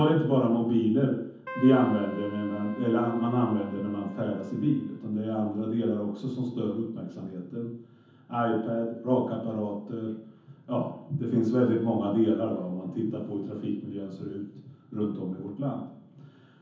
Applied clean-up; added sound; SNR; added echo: none; Keyboard (musical); 14 dB; reverberation time 0.7 s.